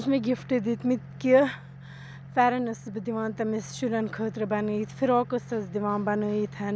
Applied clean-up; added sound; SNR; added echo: none; none; none; none.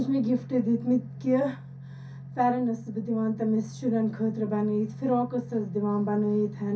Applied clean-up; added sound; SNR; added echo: none; none; none; reverberation time 0.3 s.